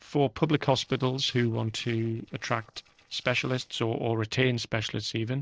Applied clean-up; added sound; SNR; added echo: neural separator model SepFormer DNS4.